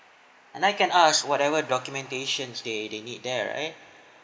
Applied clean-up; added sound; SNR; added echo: none; none; none; none.